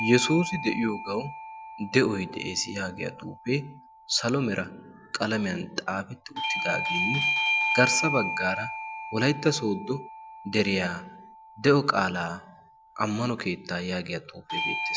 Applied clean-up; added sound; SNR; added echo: none; Bell / Doorbell; 6 dB; none.